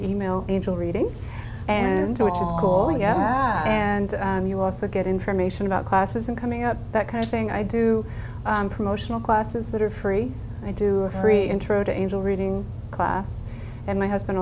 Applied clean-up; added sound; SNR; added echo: none; none; none; none.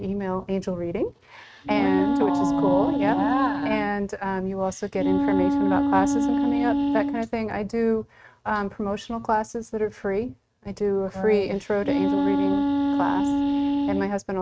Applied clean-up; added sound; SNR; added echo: neural mask model RNNoise.